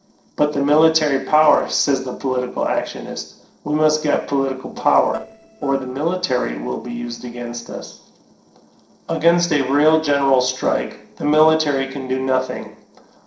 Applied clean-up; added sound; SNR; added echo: neural separator model SepFormer DNS4.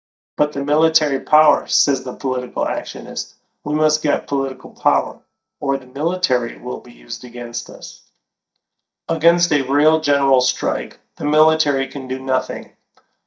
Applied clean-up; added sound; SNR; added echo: neural mask model DeepFilterNet 3.